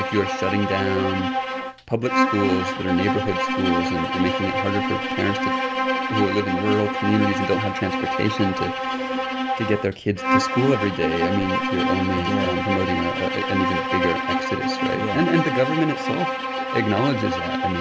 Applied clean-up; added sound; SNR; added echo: none; Bowed string instrument; 0 dB; none.